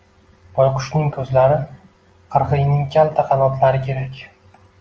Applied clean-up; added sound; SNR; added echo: none; none; none; none.